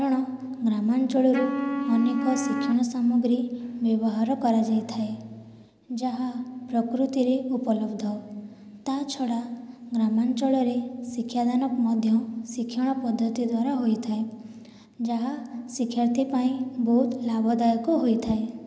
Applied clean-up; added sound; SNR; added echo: none; Wind instrument, woodwind instrument; 5 dB; none.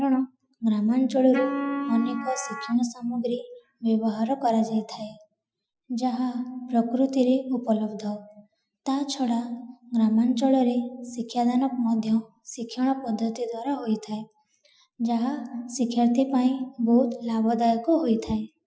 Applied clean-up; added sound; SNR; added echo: classical method Wiener filter.